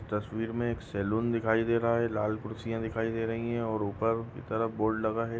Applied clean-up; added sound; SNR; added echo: none; none; none; none.